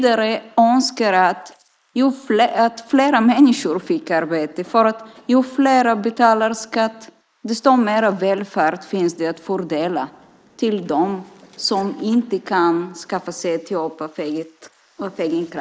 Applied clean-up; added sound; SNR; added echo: neural mask model Resemble Enhance denoiser.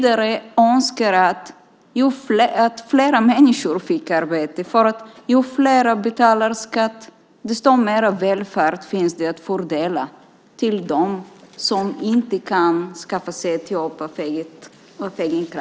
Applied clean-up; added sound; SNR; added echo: none; none; none; none.